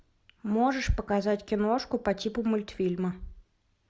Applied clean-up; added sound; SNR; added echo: none; none; none; none.